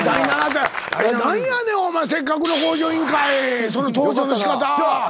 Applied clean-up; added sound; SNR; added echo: none; none; none; none.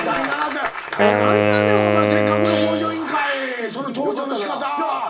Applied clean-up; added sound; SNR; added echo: none; Wind instrument, woodwind instrument; -2 dB; reverberation time 0.2 s.